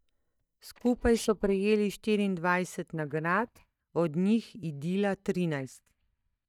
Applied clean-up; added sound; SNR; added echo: neural mask model DeepFilterNet 3.